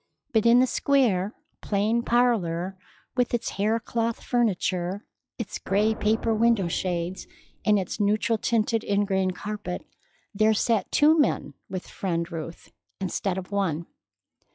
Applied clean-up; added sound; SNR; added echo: classical method log-MMSE.